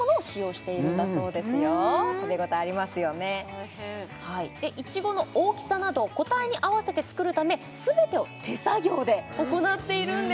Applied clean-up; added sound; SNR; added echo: none; none; none; none.